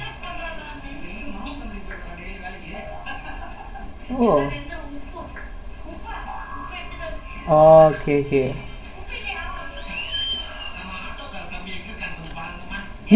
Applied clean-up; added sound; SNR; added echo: none; none; none; reverberation time 0.1 s.